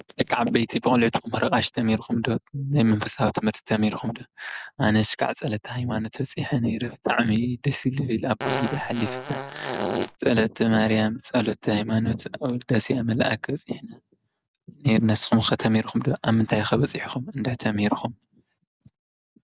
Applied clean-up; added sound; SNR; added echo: none; Fart; 5 dB; none.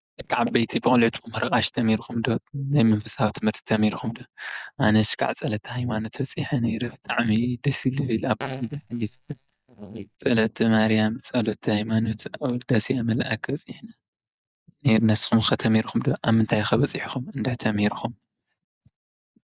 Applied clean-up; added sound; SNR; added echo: neural mask model DeepFilterNet 3.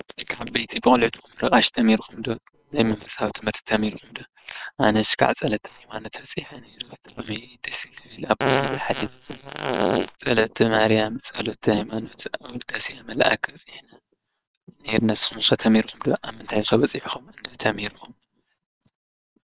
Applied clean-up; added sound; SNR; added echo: neural separator model SepFormer WHAM!.